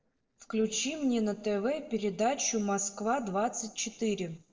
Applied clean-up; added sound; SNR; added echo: neural separator model SepFormer DNS4.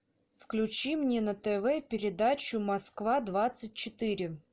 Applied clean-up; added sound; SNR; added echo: none; none; none; none.